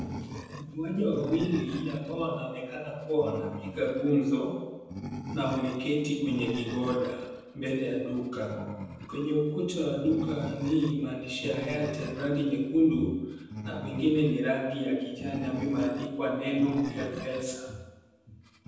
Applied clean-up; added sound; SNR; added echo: none; Animal; 11 dB; reverberation time 1.1 s.